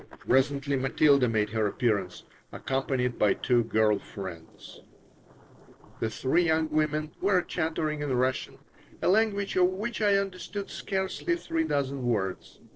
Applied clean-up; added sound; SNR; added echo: neural separator model SepFormer DNS4.